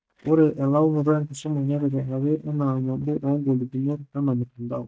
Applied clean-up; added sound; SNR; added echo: neural mask model DeepFilterNet 3.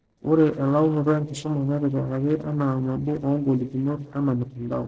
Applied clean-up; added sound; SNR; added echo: neural separator model SepFormer DNS4.